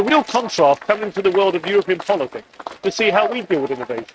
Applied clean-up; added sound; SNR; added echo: neural mask model RNNoise.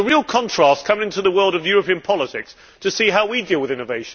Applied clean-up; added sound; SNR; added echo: none; none; none; none.